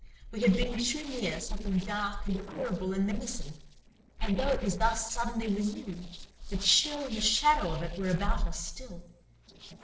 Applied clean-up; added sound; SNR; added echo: neural separator model SepFormer DNS4.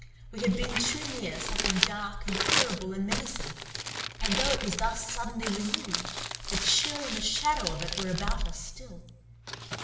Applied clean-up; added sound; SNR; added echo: none; Crumpling, crinkling; 2 dB; reverberation time 0.8 s.